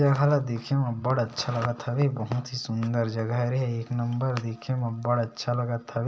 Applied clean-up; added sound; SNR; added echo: none; none; none; none.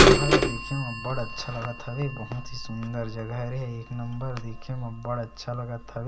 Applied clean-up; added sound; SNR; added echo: none; Bird vocalization, bird call, bird song / Telephone; -4 dB; none.